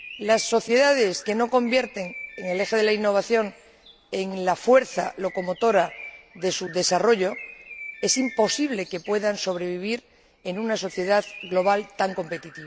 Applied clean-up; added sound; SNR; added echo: none; Bird; 18 dB; none.